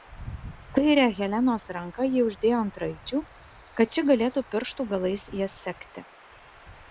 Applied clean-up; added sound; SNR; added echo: none; Stream / Chirp, tweet / Wind; 19 dB; none.